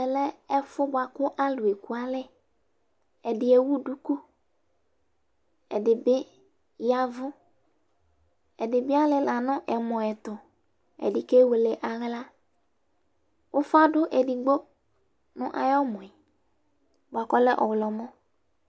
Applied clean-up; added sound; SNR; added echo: none; none; none; none.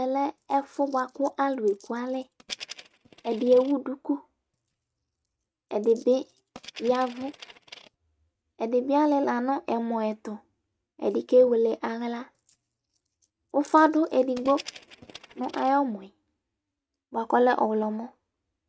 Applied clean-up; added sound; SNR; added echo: neural mask model RNNoise.